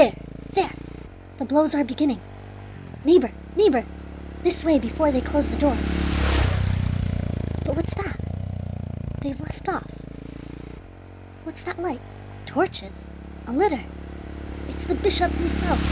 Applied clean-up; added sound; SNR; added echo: none; Motorcycle / Engine; 3 dB; none.